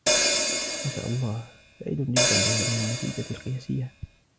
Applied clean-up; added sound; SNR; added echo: none; Hi-hat; -3 dB; none.